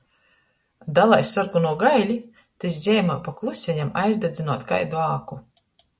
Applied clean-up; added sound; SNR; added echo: none; none; none; none.